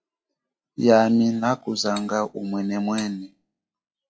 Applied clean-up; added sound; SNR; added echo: classical method log-MMSE.